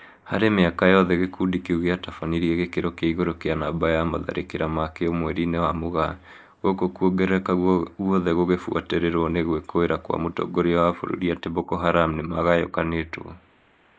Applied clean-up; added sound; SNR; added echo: neural mask model Resemble Enhance denoiser.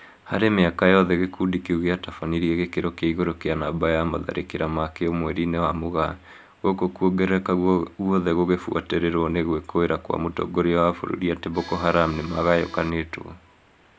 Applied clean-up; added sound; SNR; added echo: none; Accordion; 17 dB; none.